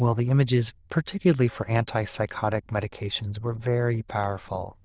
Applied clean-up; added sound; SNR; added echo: neural diffusion model UNIVERSE++.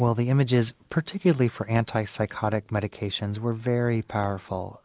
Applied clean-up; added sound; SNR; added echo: none; none; none; none.